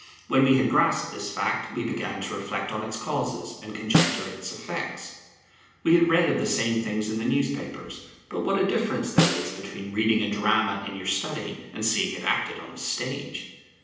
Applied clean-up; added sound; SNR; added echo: none; Snare drum; 1 dB; reverberation time 0.9 s.